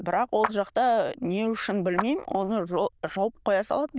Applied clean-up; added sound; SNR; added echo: neural diffusion model UNIVERSE++.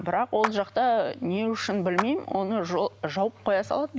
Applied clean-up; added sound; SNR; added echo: none; Clapping; 10 dB; none.